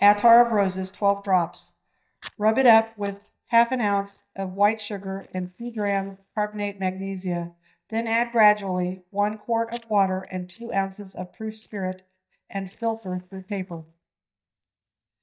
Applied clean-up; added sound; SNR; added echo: neural mask model DeepFilterNet 3.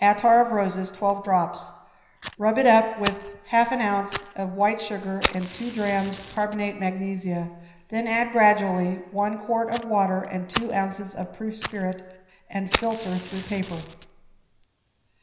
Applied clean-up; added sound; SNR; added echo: none; Fire; 13 dB; reverberation time 0.9 s.